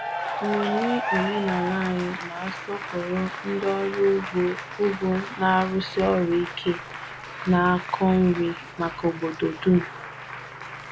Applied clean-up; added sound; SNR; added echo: none; Applause / Cheering; 8 dB; none.